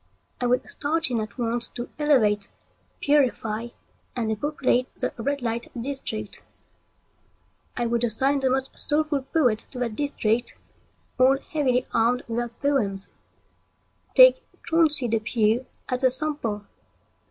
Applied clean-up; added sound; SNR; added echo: none; none; none; none.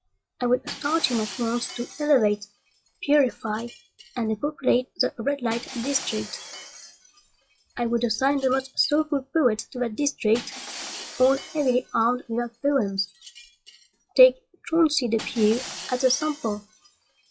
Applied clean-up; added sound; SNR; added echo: classical method log-MMSE.